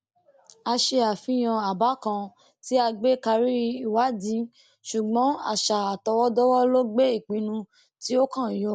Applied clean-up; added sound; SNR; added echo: none; none; none; none.